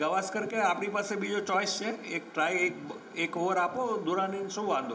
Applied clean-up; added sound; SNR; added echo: none; none; none; reverberation time 0.9 s.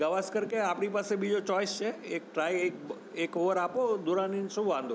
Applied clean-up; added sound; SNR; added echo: none; none; none; none.